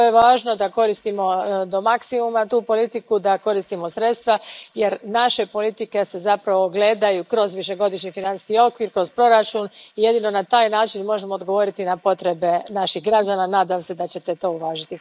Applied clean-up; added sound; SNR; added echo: neural mask model Resemble Enhance denoiser.